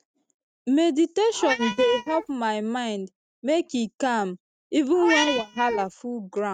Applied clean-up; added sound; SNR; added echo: neural mask model RNNoise.